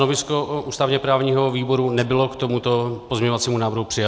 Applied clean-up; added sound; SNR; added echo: none; none; none; none.